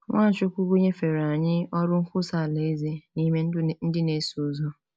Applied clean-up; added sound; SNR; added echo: none; none; none; none.